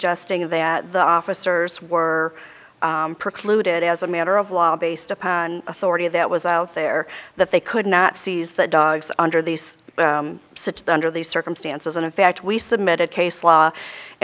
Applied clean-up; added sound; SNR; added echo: none; none; none; none.